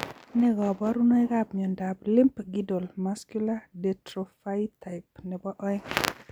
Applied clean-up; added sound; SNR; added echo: none; none; none; none.